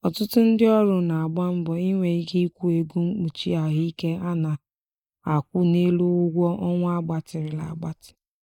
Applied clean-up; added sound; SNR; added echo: neural mask model Resemble Enhance denoiser.